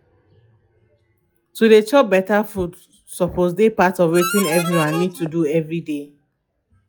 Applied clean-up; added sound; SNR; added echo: classical method log-MMSE.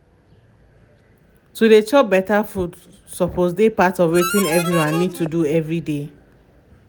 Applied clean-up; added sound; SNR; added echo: none; Harmonica; 7 dB; none.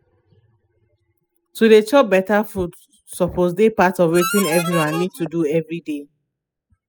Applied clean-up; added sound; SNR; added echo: classical method spectral subtraction.